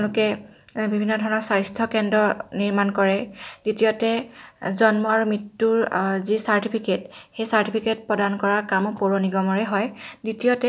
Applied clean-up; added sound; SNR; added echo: none; none; none; none.